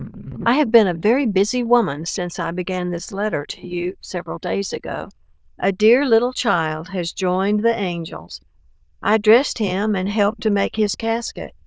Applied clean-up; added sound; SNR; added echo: neural diffusion model UNIVERSE++.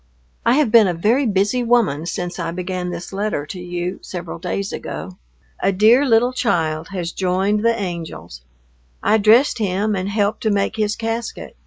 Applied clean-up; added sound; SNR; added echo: none; none; none; none.